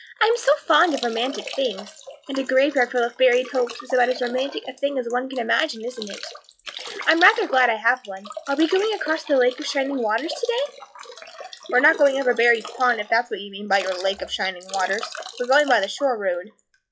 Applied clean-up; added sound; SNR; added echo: classical method log-MMSE.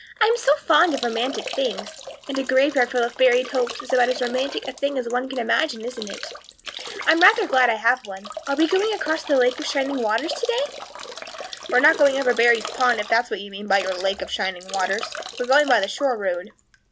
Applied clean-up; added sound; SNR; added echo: none; Drip / Trickle, dribble / Bathtub (filling or washing); 13 dB; none.